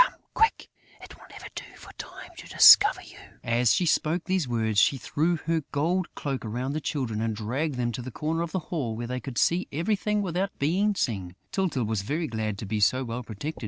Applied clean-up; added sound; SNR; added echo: none; none; none; none.